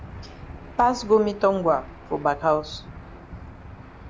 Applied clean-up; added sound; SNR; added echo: none; Engine / Aircraft; 16 dB; none.